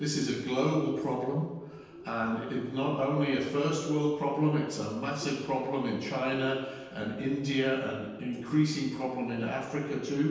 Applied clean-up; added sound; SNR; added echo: none; Bird; 19 dB; reverberation time 1.2 s.